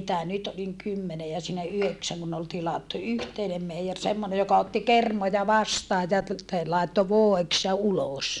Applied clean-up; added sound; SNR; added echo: none; none; none; none.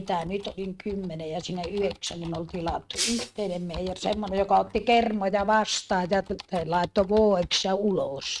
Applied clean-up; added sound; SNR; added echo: neural mask model RNNoise.